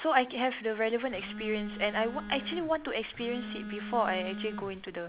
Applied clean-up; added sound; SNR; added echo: none; Telephone; 9 dB; none.